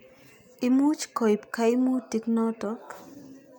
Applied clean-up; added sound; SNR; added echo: none; none; none; none.